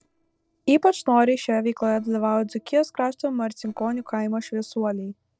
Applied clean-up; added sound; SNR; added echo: neural separator model SepFormer DNS4.